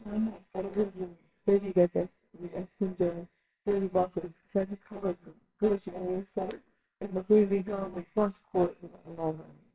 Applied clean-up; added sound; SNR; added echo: neural separator model SepFormer WHAMR!.